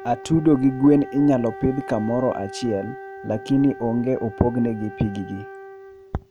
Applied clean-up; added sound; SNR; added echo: none; Wind instrument, woodwind instrument; 15 dB; none.